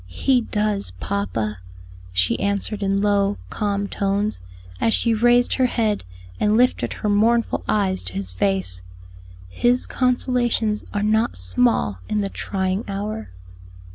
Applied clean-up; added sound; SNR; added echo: none; none; none; none.